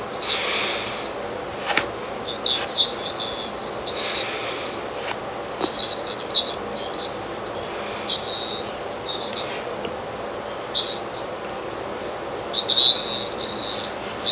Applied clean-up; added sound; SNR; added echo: none; none; none; none.